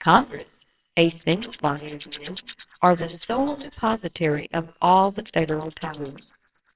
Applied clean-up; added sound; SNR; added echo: neural separator model SepFormer WHAMR!.